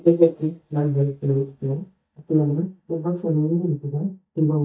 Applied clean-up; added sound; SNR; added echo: neural mask model DeepFilterNet 3.